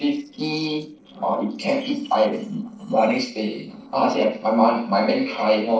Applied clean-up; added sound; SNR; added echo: neural separator model SepFormer DNS4.